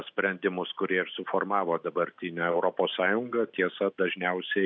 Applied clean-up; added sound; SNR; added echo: none; none; none; none.